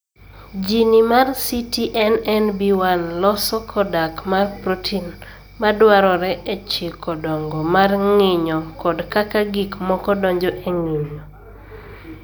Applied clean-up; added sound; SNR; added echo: none; none; none; none.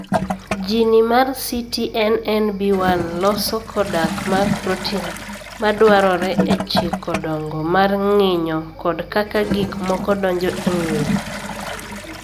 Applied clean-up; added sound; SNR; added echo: none; Toilet flush / Gurgling; 7 dB; none.